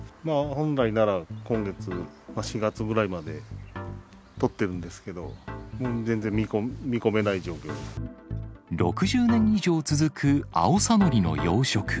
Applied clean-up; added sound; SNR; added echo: none; none; none; none.